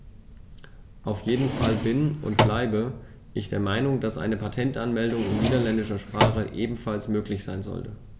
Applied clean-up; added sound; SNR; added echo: none; Drawer open or close; 0 dB; none.